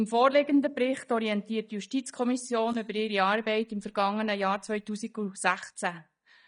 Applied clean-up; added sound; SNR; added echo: neural mask model DeepFilterNet 3.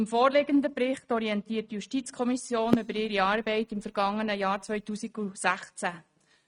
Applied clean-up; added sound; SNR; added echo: neural mask model RNNoise.